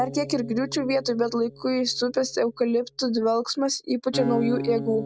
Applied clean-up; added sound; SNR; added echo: none; Acoustic guitar; 11 dB; none.